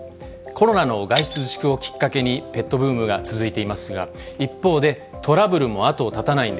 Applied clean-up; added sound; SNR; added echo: none; Shatter; 15 dB; none.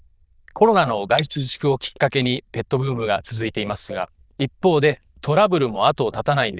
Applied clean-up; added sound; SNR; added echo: neural diffusion model UNIVERSE++.